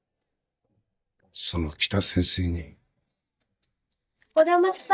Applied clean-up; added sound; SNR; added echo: neural mask model DeepFilterNet 3.